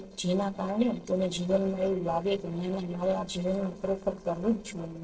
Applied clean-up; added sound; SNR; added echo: neural separator model SepFormer DNS4.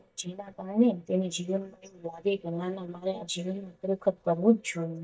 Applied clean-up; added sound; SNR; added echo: neural mask model DeepFilterNet 3.